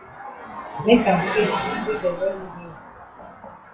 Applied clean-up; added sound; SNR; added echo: classical method WPE with log-MMSE.